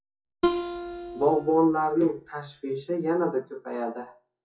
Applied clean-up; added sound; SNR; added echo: classical method WPE with log-MMSE.